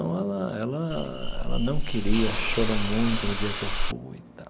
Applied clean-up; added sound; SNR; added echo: none; Hiss / Insect; -4 dB; none.